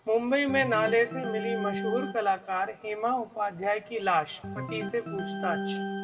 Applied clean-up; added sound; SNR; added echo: none; Organ; 8 dB; reverberation time 0.9 s.